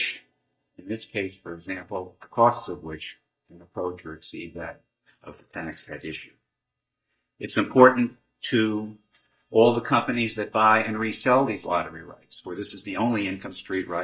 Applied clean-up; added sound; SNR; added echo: neural mask model DeepFilterNet 3.